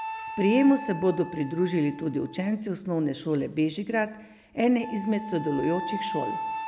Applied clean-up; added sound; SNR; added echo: none; Wind instrument, woodwind instrument; 11 dB; none.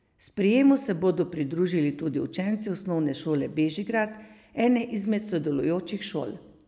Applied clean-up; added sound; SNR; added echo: none; none; none; none.